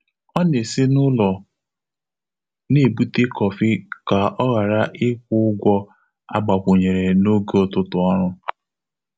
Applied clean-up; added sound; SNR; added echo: none; none; none; none.